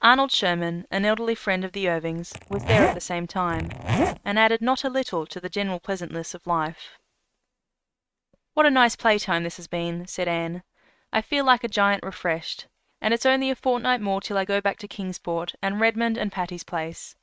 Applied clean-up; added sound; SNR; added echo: neural mask model RNNoise.